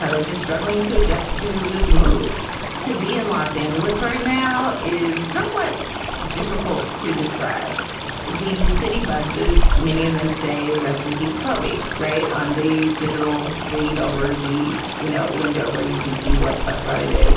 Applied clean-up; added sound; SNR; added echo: none; Stream; -2 dB; reverberation time 0.6 s.